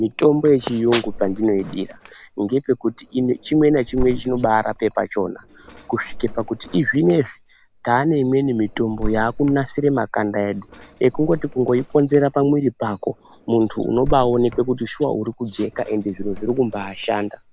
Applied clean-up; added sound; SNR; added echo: none; Drawer open or close; 13 dB; none.